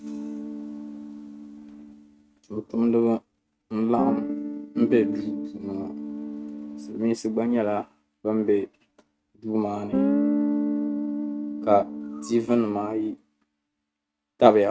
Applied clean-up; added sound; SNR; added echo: neural mask model RNNoise.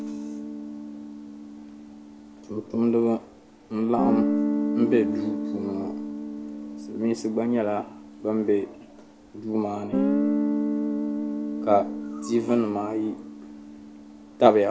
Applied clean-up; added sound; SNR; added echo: none; Guitar; 3 dB; none.